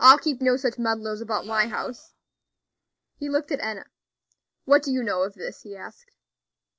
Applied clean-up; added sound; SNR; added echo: neural separator model SepFormer DNS4.